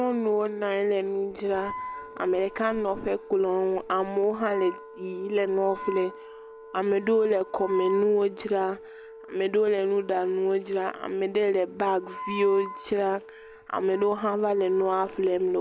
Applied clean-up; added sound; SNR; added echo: none; Wind instrument, woodwind instrument; 15 dB; none.